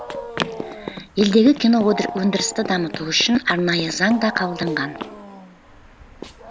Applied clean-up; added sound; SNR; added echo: none; Wild animals + Run; 12 dB; none.